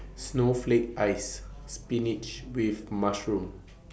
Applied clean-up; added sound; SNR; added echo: none; none; none; none.